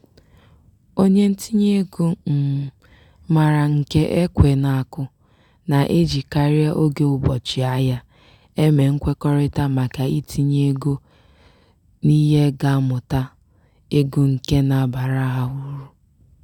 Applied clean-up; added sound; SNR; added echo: none; none; none; none.